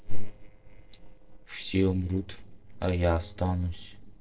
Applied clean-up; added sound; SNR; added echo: neural separator model SepFormer DNS4.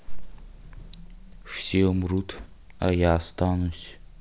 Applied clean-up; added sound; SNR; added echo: none; none; none; none.